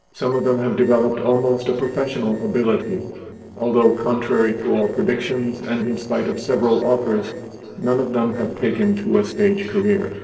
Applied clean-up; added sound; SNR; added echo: neural separator model SepFormer DNS4.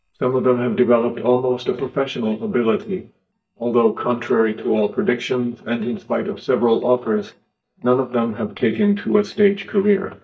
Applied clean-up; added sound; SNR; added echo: neural mask model DeepFilterNet 3.